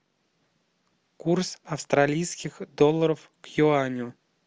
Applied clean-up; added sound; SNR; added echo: none; none; none; none.